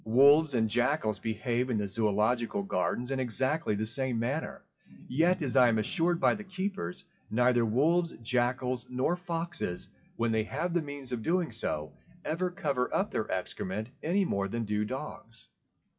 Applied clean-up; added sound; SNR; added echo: classical method WPE with log-MMSE.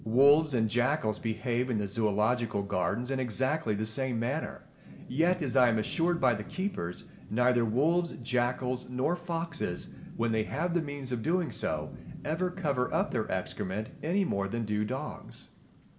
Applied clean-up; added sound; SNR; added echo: none; Rain / Thunderstorm; 17 dB; reverberation time 0.6 s.